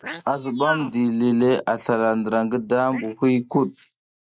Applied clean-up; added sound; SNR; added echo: neural mask model Resemble Enhance denoiser.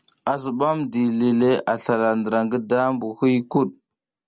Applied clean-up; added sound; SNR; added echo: none; none; none; none.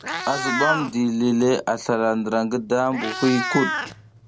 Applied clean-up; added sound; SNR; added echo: none; Meow; 7 dB; none.